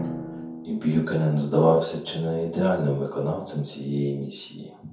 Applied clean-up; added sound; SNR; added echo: none; Drum; 16 dB; reverberation time 0.6 s.